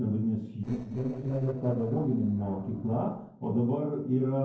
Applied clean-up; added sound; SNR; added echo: neural separator model SepFormer DNS4.